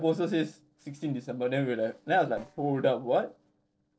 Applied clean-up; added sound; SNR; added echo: neural separator model SepFormer DNS4.